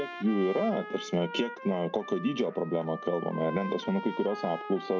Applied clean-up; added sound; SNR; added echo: none; Trumpet; 11 dB; none.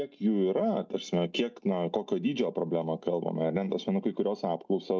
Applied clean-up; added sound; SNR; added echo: none; none; none; none.